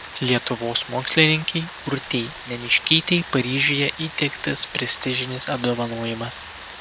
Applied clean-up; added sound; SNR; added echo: none; Rain; 14 dB; none.